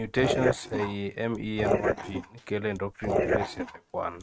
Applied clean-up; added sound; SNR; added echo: neural mask model RNNoise.